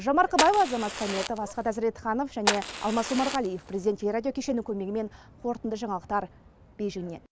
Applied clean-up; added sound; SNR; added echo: none; Fire; 4 dB; none.